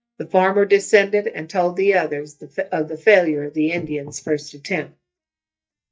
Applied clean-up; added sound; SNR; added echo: neural mask model DeepFilterNet 3.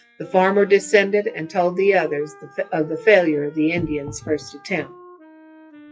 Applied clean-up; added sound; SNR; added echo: classical method WPE with log-MMSE.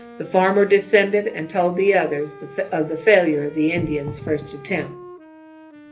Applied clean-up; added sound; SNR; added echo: none; Wind instrument, woodwind instrument; 20 dB; reverberation time 0.3 s.